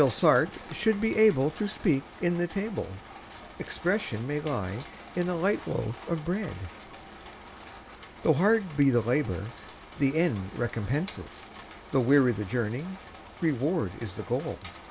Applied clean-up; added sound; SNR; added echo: none; Rain; 17 dB; none.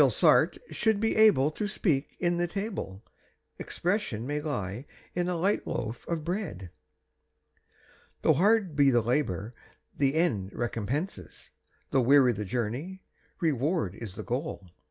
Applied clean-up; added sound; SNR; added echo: none; none; none; none.